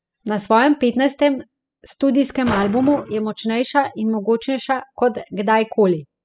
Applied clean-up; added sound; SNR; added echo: classical method spectral subtraction.